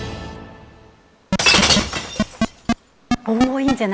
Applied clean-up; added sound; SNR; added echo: none; Shatter; -2 dB; none.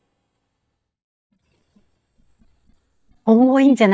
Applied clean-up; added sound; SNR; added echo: neural mask model DeepFilterNet 3.